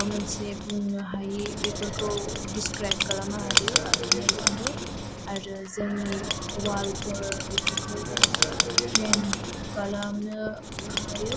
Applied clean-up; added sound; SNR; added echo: none; Writing; -4 dB; none.